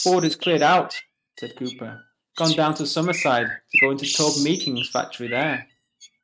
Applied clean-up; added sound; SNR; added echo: neural mask model RNNoise.